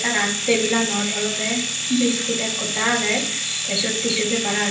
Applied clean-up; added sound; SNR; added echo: none; Domestic sounds, home sounds; 4 dB; reverberation time 0.6 s.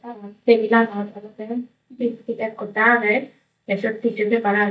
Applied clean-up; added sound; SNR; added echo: neural mask model DeepFilterNet 3.